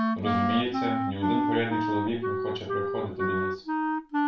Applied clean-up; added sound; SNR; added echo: none; Wind instrument, woodwind instrument; -4 dB; reverberation time 0.3 s.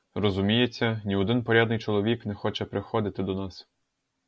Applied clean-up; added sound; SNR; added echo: none; none; none; none.